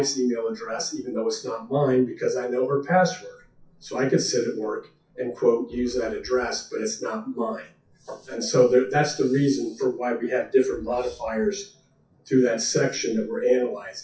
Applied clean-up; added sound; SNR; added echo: classical method WPE with log-MMSE.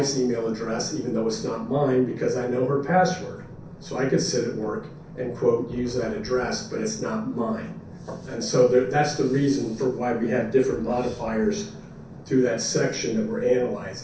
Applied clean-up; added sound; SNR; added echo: none; Wind; 19 dB; reverberation time 0.6 s.